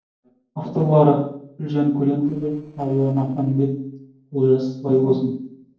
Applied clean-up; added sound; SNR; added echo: neural separator model SepFormer DNS4.